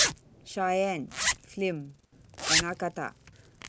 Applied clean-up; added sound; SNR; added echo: none; Zipper (clothing); -1 dB; none.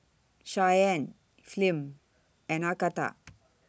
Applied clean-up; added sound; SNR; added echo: none; none; none; none.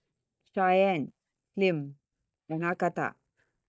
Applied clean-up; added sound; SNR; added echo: neural mask model DeepFilterNet 3.